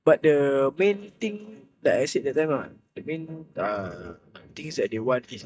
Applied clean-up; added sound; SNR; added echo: neural mask model DeepFilterNet 3.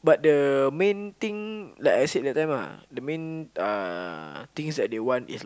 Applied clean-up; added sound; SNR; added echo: none; none; none; none.